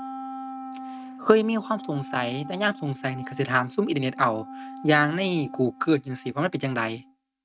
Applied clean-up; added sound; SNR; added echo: neural mask model RNNoise.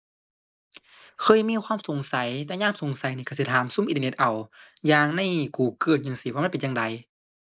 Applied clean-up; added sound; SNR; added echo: neural mask model Resemble Enhance denoiser.